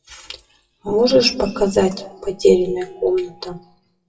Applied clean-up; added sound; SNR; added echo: classical method WPE with log-MMSE.